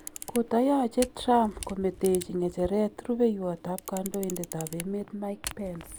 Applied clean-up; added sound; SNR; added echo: none; Camera; 15 dB; none.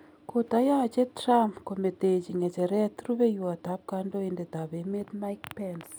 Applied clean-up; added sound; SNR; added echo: none; none; none; none.